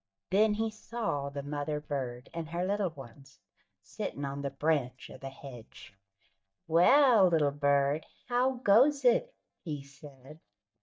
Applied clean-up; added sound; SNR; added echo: neural mask model DeepFilterNet 3.